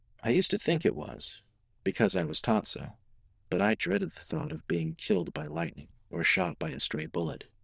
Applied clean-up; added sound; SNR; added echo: neural diffusion model UNIVERSE++.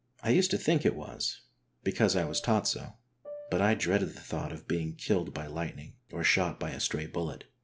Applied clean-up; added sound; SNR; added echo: none; Piano; 14 dB; none.